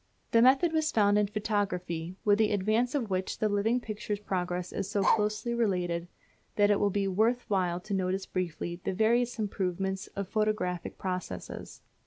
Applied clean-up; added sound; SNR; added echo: none; Bark; 6 dB; none.